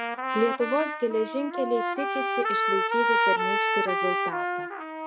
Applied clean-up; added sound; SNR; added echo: none; Trumpet; -3 dB; none.